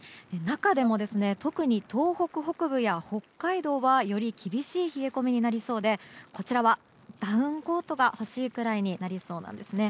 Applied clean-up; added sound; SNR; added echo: neural mask model Resemble Enhance denoiser.